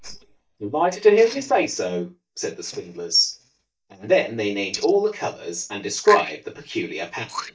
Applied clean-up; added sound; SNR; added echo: neural mask model DeepFilterNet 3.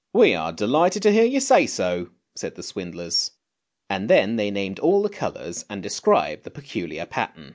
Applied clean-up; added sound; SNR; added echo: none; none; none; none.